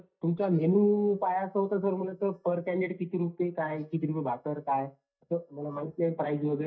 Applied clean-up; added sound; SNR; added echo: neural mask model DeepFilterNet 3.